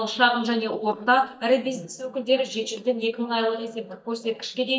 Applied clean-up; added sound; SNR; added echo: neural mask model DeepFilterNet 3.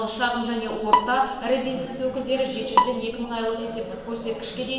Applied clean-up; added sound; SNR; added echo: none; Bowed string instrument; 1 dB; reverberation time 1.3 s.